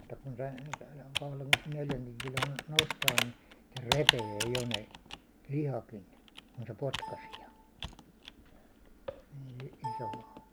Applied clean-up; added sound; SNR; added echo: none; Computer keyboard; -3 dB; none.